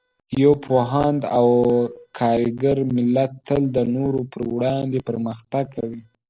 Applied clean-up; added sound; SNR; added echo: neural separator model SepFormer DNS4.